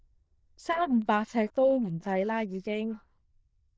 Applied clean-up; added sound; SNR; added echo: neural diffusion model UNIVERSE++.